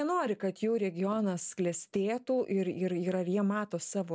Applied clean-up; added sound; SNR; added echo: none; none; none; none.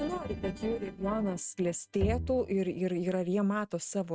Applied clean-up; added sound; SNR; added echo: neural mask model RNNoise.